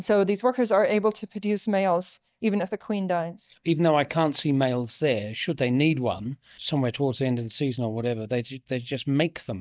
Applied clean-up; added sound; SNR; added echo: neural mask model DeepFilterNet 3.